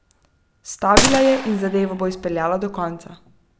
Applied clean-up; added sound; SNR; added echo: none; Gunshot, gunfire; 2 dB; none.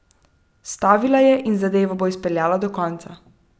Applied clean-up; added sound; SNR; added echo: none; none; none; none.